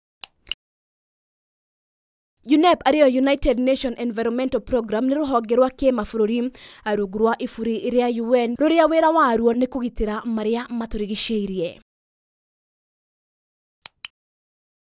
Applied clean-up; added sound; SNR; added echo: none; none; none; none.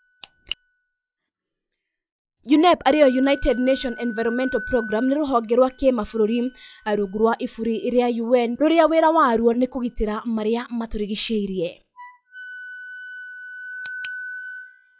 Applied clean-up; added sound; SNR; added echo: classical method log-MMSE.